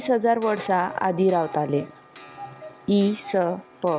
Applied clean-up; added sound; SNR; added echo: none; Clock; 18 dB; none.